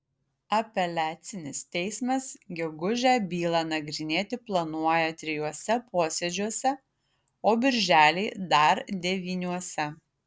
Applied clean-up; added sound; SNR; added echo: none; none; none; none.